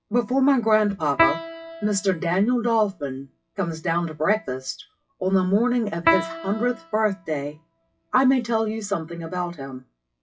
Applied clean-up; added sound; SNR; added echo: classical method WPE with log-MMSE.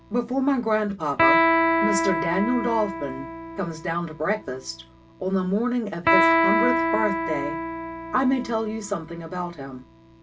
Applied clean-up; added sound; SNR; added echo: none; Electric guitar; -1 dB; reverberation time 0.2 s.